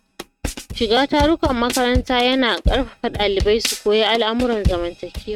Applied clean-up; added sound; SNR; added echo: neural mask model RNNoise.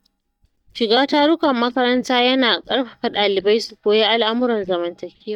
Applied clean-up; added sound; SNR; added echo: neural mask model DeepFilterNet 3.